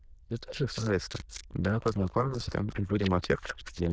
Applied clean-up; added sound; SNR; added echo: neural diffusion model UNIVERSE++.